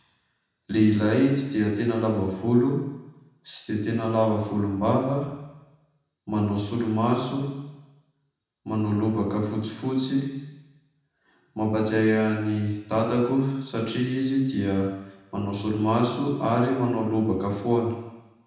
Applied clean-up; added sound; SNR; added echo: none; none; none; reverberation time 1.0 s.